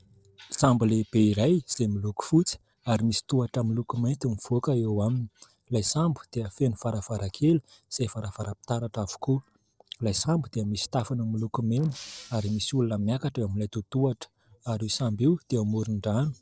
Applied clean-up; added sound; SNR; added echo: neural separator model SepFormer DNS4.